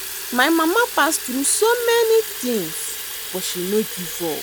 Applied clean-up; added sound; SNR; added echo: none; Fill (with liquid) / Water tap, faucet; 9 dB; none.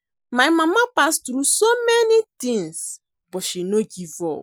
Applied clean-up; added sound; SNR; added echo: none; none; none; none.